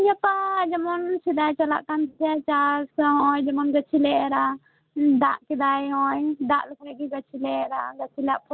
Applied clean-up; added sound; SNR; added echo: none; none; none; none.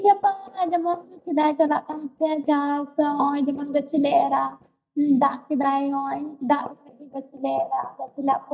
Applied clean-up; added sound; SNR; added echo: neural mask model DeepFilterNet 3.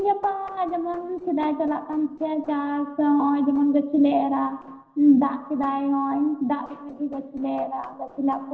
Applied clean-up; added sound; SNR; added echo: neural separator model SepFormer DNS4.